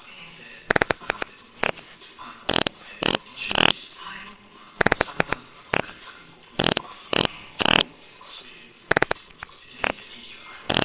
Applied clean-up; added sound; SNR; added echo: neural separator model SepFormer WHAMR!.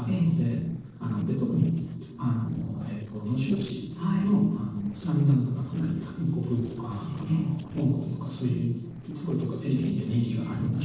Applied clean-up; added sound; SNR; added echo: neural separator model SepFormer DNS4.